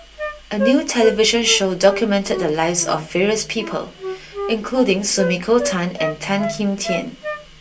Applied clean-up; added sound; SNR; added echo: none; Wind instrument, woodwind instrument; 9 dB; reverberation time 0.2 s.